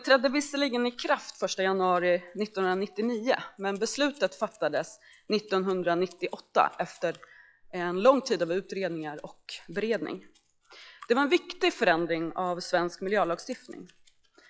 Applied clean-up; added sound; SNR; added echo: classical method log-MMSE.